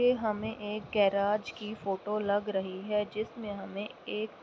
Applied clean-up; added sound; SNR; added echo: none; none; none; none.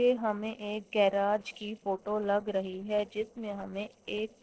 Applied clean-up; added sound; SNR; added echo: neural separator model SepFormer DNS4.